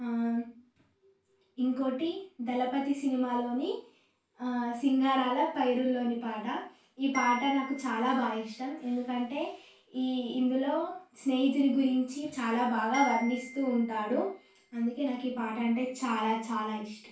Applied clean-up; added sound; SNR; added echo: none; Marimba, xylophone; 16 dB; reverberation time 0.3 s.